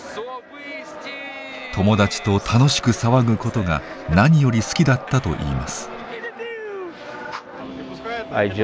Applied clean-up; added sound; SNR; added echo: none; none; none; none.